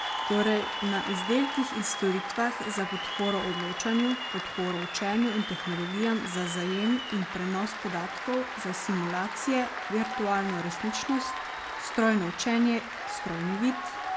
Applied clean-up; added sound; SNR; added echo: none; Applause / Cheering; 5 dB; none.